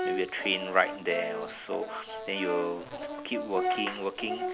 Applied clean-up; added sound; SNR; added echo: none; Brass instrument; 3 dB; none.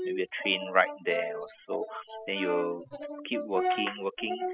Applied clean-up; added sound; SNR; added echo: classical method spectral subtraction.